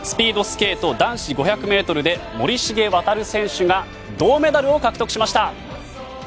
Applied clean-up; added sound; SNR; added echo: none; none; none; none.